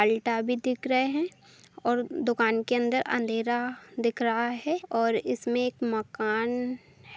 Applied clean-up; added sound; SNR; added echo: none; none; none; none.